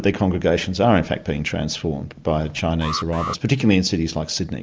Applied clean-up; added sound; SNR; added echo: neural mask model Resemble Enhance denoiser.